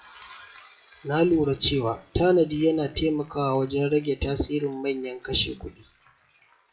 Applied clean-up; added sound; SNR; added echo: classical method WPE with log-MMSE.